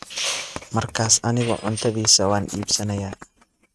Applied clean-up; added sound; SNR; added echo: neural mask model RNNoise.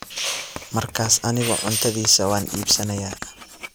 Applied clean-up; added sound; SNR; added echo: none; Writing; 14 dB; none.